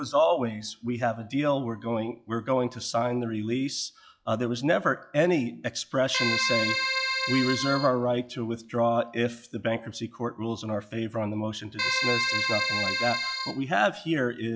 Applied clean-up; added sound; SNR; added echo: classical method log-MMSE.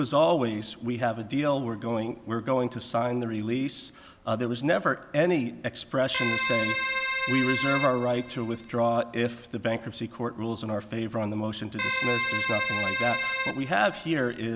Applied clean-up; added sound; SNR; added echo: none; Keyboard (musical); 1 dB; none.